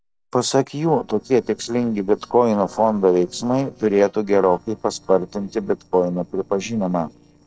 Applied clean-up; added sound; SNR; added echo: neural separator model SepFormer DNS4.